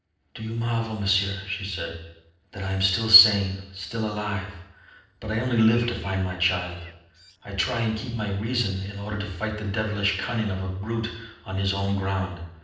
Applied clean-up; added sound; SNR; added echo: neural separator model SepFormer DNS4.